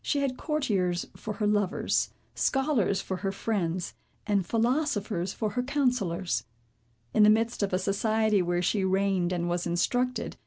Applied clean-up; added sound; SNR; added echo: none; none; none; none.